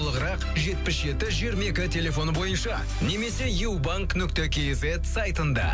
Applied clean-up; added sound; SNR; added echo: none; none; none; none.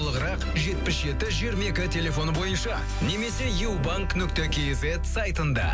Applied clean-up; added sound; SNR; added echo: none; Bowed string instrument + Zipper (clothing); 15 dB; none.